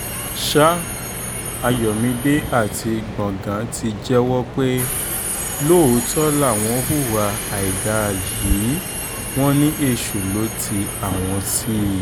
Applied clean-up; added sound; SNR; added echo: none; Subway, metro, underground; 5 dB; none.